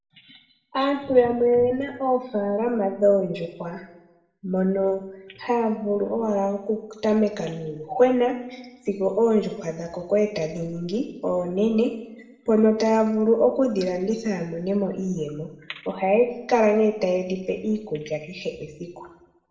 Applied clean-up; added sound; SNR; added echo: none; none; none; reverberation time 0.7 s.